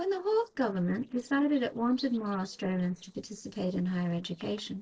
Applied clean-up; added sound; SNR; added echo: neural separator model SepFormer DNS4.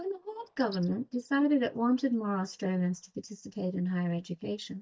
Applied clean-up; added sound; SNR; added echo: neural mask model DeepFilterNet 3.